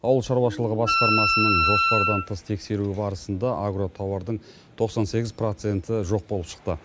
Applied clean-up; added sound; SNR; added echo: none; Wind instrument, woodwind instrument; -2 dB; none.